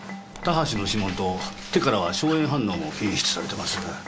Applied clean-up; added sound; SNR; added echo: none; Bird + Zipper (clothing); 17 dB; none.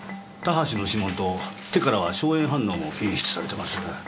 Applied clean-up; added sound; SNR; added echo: none; none; none; none.